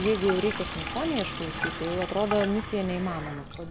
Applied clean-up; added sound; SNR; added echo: none; Sink (filling or washing); 5 dB; none.